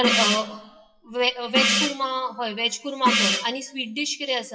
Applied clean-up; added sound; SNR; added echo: classical method WPE with log-MMSE.